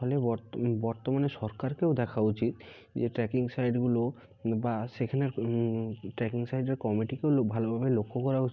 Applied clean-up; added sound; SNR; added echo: none; none; none; none.